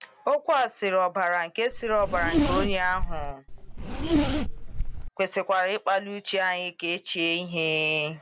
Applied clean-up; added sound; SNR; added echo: none; Zipper (clothing); -1 dB; none.